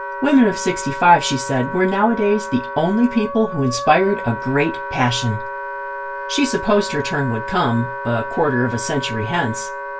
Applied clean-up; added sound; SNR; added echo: none; Wind instrument, woodwind instrument; 9 dB; reverberation time 0.2 s.